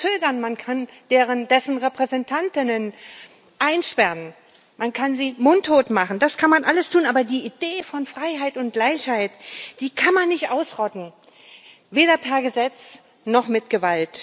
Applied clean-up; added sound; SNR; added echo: none; none; none; none.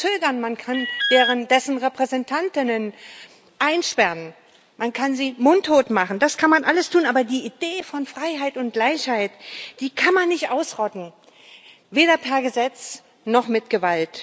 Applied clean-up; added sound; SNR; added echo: none; Alarm; 3 dB; none.